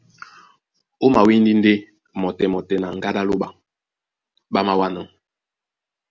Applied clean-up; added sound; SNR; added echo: none; none; none; none.